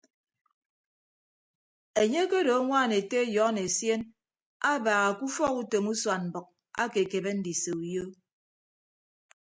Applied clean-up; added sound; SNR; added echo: none; none; none; none.